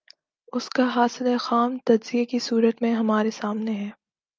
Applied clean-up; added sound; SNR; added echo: none; none; none; none.